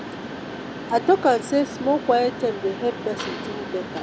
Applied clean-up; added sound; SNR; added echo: none; Mechanisms; 9 dB; none.